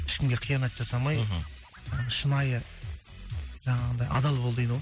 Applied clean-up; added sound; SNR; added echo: none; none; none; none.